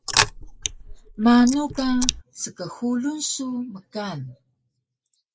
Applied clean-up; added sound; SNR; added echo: neural mask model Resemble Enhance denoiser.